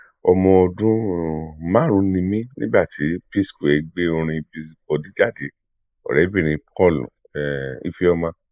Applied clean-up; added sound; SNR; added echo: neural mask model Resemble Enhance denoiser.